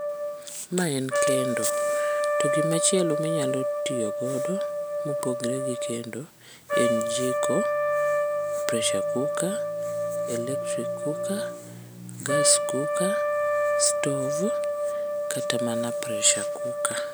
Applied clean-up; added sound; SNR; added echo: none; Trumpet; -3 dB; none.